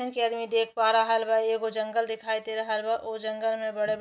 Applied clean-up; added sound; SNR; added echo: none; none; none; none.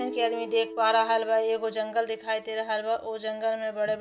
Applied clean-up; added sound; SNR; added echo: none; Guitar; 14 dB; none.